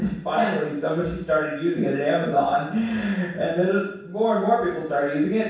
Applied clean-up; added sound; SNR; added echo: none; none; none; reverberation time 0.7 s.